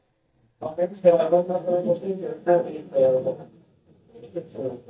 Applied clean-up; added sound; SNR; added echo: neural mask model DeepFilterNet 3.